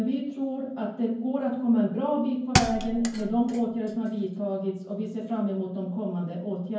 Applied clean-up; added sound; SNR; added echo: none; Thump, thud; 5 dB; reverberation time 0.9 s.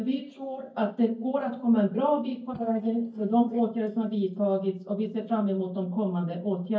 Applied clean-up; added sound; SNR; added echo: neural mask model DeepFilterNet 3.